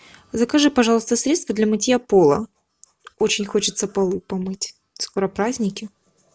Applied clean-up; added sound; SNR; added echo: none; none; none; none.